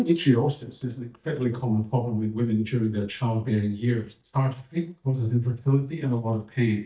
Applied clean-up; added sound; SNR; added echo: neural mask model DeepFilterNet 3.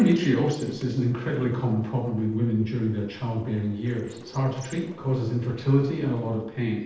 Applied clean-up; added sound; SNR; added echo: neural separator model SepFormer DNS4.